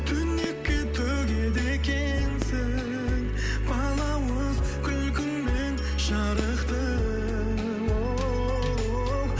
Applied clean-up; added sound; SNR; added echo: none; Fireworks; 19 dB; none.